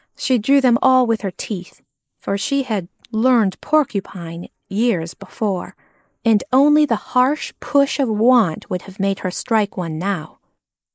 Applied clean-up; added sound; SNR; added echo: neural mask model Resemble Enhance denoiser.